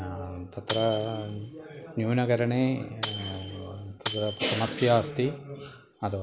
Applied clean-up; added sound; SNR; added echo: none; Tambourine; 10 dB; none.